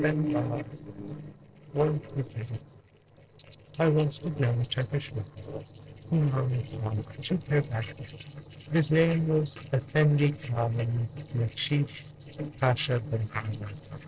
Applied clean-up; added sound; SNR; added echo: neural separator model SepFormer DNS4.